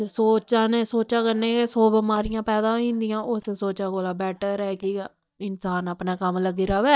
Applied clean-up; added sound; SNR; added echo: neural mask model DeepFilterNet 3.